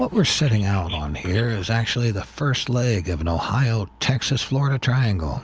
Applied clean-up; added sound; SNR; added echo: none; none; none; none.